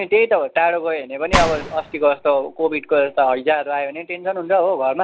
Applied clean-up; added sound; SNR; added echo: none; Gunshot, gunfire; 8 dB; none.